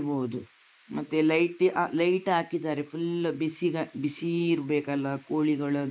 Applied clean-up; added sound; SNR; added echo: neural mask model Resemble Enhance denoiser.